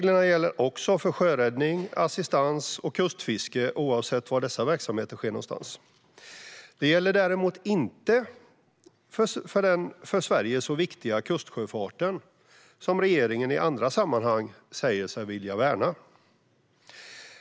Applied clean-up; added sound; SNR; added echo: none; none; none; none.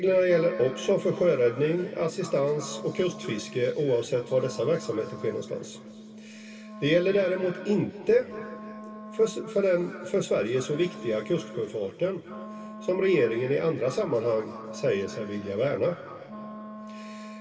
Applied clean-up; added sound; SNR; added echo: none; Wind instrument, woodwind instrument; 15 dB; reverberation time 2.9 s.